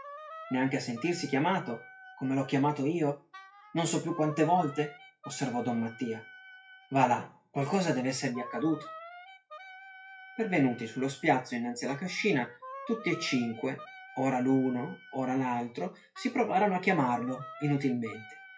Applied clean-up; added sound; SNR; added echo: classical method WPE with log-MMSE.